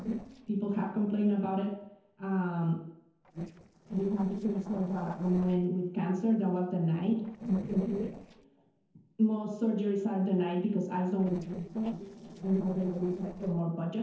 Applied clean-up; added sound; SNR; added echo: neural separator model SepFormer DNS4.